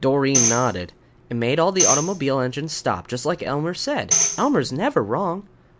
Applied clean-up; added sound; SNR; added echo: none; Tambourine; 3 dB; none.